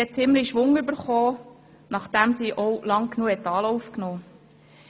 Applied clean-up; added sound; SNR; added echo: none; none; none; none.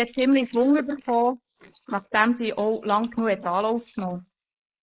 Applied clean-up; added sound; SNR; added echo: neural mask model Resemble Enhance denoiser.